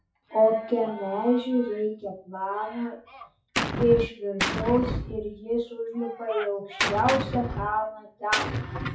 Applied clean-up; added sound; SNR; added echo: classical method WPE with log-MMSE.